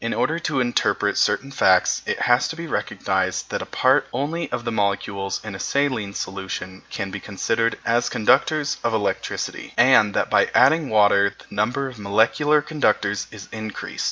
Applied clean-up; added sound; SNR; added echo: none; none; none; none.